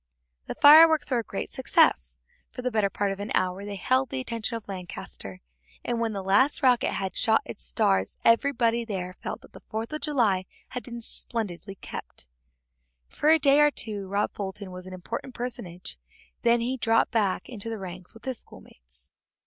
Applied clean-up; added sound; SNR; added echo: none; none; none; none.